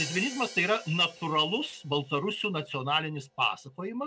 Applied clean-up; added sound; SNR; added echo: none; Crash cymbal; 17 dB; none.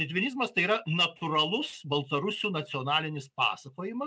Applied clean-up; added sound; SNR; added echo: none; none; none; none.